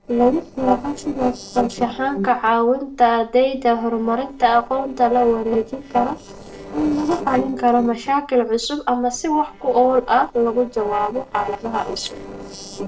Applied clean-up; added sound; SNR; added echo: neural separator model SepFormer DNS4.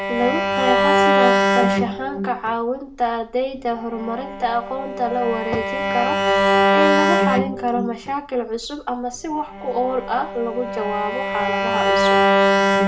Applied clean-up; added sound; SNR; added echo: none; Bowed string instrument; -4 dB; reverberation time 0.3 s.